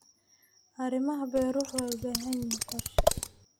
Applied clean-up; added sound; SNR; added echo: none; Scissors; -1 dB; none.